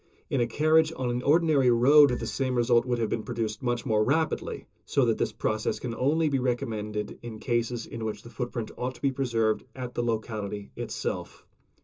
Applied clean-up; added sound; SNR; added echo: none; Marimba, xylophone; 13 dB; reverberation time 0.2 s.